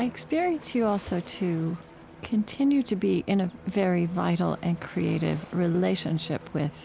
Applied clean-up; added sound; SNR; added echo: none; Waves, surf + Bowed string instrument; 19 dB; none.